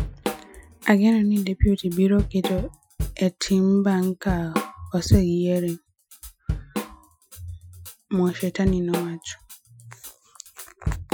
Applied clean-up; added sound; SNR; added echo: classical method Wiener filter.